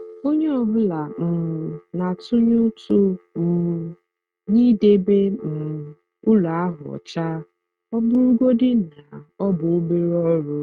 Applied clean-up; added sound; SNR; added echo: neural mask model RNNoise.